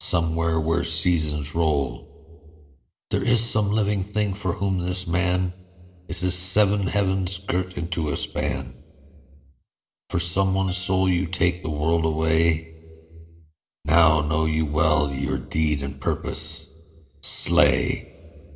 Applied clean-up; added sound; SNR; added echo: neural separator model SepFormer DNS4.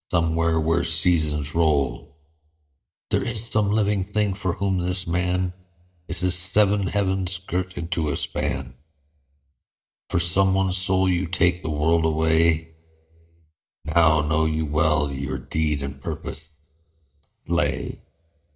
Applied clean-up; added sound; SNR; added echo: neural mask model DeepFilterNet 3.